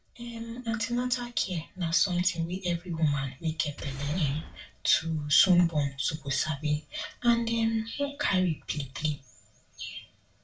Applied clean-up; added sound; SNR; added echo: none; Boom; 15 dB; reverberation time 0.2 s.